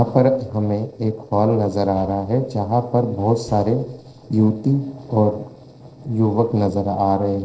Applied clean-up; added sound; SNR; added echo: neural separator model SepFormer DNS4.